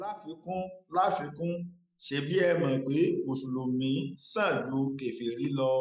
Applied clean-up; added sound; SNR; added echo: neural mask model Resemble Enhance denoiser.